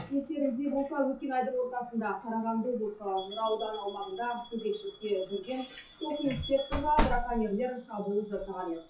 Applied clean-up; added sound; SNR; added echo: classical method WPE with log-MMSE.